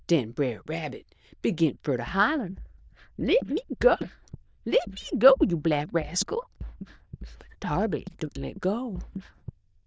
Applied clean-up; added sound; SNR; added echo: neural diffusion model UNIVERSE++.